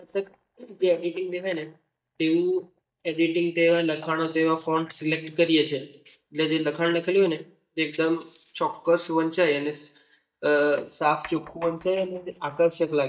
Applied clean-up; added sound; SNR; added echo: neural mask model DeepFilterNet 3.